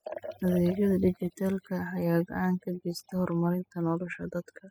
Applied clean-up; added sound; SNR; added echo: classical method spectral subtraction.